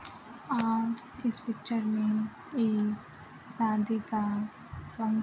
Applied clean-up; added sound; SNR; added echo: none; none; none; none.